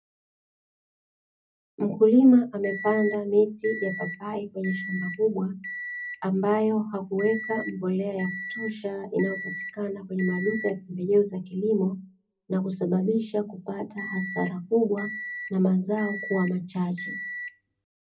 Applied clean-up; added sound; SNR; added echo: none; Microwave oven; 11 dB; reverberation time 0.4 s.